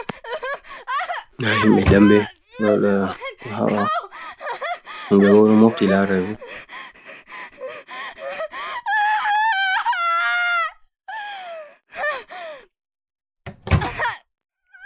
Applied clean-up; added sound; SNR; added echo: none; Gasp + Microwave oven; 4 dB; none.